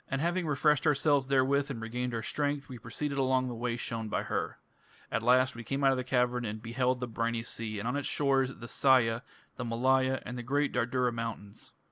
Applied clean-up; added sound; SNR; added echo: none; none; none; none.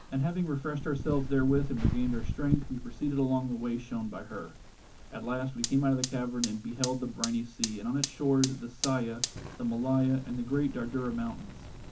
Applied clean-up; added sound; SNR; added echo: none; Fire; 6 dB; reverberation time 0.3 s.